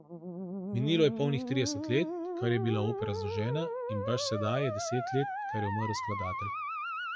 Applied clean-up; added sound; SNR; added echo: classical method WPE with log-MMSE.